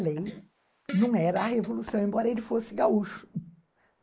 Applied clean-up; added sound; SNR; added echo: neural mask model Resemble Enhance denoiser.